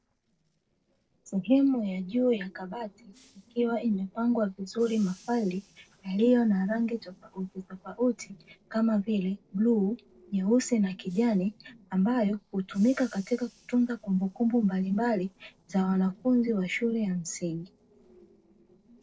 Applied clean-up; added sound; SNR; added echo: neural separator model SepFormer DNS4.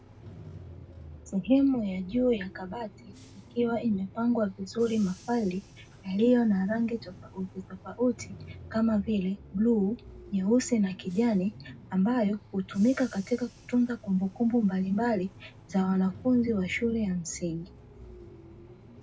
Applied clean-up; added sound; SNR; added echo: none; Bus / Engine; 19 dB; reverberation time 0.4 s.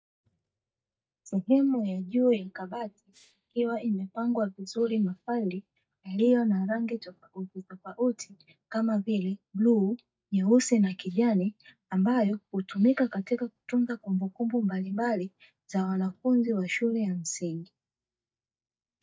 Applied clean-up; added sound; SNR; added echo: neural mask model DeepFilterNet 3.